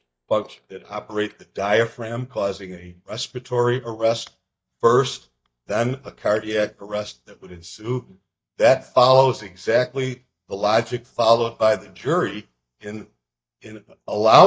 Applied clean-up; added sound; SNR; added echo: neural mask model DeepFilterNet 3.